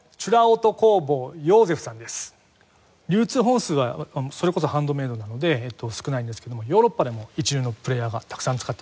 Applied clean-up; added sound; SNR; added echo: none; none; none; none.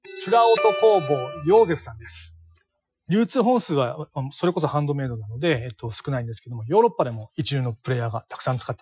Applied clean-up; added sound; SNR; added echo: classical method Wiener filter.